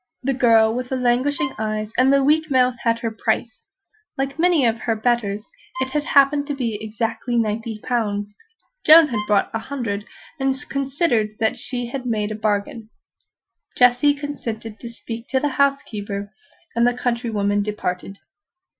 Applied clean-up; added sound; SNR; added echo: classical method Wiener filter.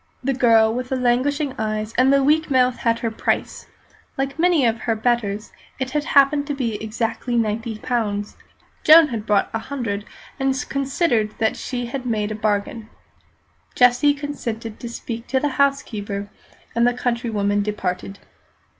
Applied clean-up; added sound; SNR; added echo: none; none; none; none.